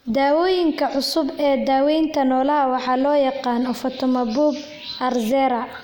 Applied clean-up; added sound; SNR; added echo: none; none; none; none.